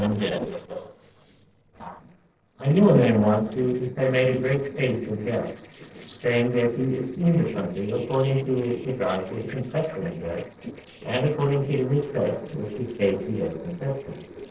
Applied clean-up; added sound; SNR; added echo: neural separator model SepFormer DNS4.